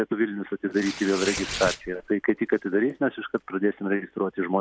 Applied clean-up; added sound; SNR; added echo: none; Tearing; 13 dB; none.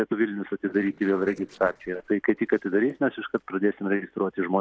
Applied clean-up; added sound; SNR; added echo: neural separator model SepFormer DNS4.